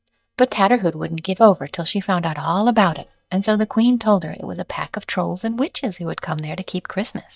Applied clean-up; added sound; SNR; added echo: neural mask model DeepFilterNet 3.